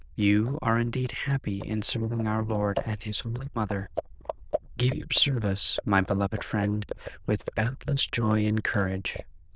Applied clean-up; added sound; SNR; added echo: neural diffusion model UNIVERSE++.